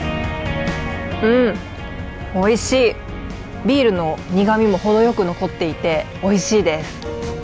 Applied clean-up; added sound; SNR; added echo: none; none; none; none.